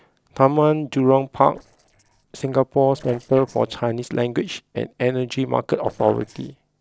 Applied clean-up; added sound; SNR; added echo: neural separator model SepFormer DNS4.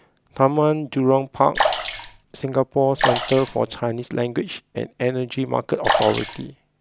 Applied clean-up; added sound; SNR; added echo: none; Sink (filling or washing) / Water / Splash, splatter; 0 dB; none.